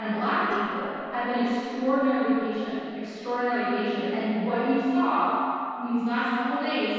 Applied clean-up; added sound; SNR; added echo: none; Piano; 20 dB; reverberation time 2.2 s.